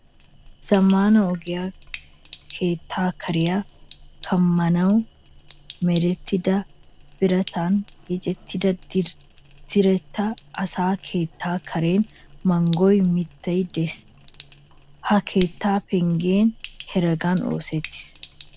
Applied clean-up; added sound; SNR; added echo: none; Sink (filling or washing); 18 dB; none.